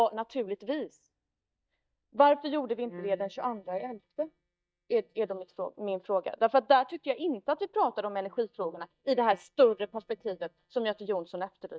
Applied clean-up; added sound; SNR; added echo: neural mask model DeepFilterNet 3.